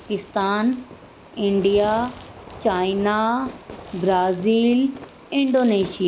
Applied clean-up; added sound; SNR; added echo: none; Fireworks; 19 dB; none.